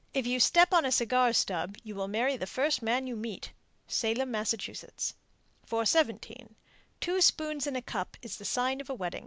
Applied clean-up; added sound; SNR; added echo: none; none; none; none.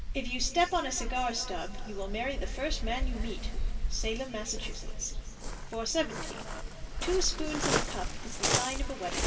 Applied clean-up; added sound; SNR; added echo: none; Waves, surf; -2 dB; reverberation time 3.0 s.